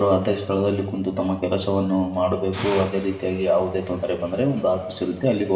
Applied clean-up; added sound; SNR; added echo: none; Hiss; 18 dB; reverberation time 1.2 s.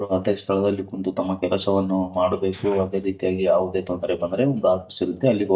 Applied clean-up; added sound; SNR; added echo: neural mask model DeepFilterNet 3.